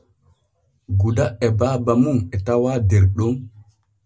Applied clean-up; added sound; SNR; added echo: none; none; none; none.